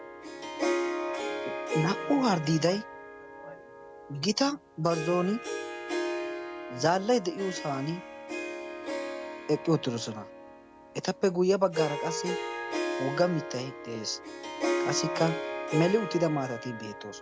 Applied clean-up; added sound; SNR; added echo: none; Harp; 4 dB; none.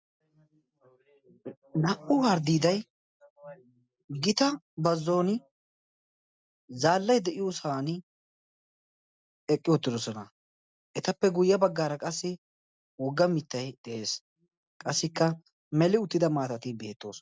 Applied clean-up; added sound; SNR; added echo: none; none; none; none.